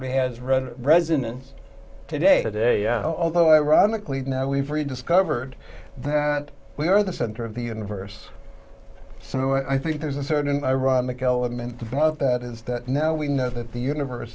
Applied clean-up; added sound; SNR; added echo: none; none; none; none.